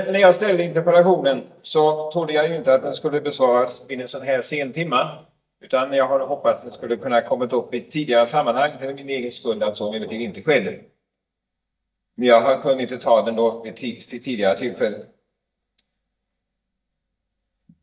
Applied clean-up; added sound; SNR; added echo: neural mask model DeepFilterNet 3.